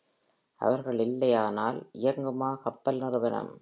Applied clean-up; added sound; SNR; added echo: none; none; none; none.